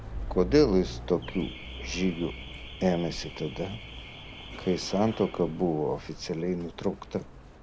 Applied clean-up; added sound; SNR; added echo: none; Alarm / Car; 11 dB; none.